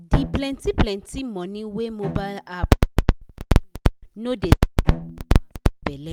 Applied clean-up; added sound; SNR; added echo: none; Bowed string instrument; 15 dB; none.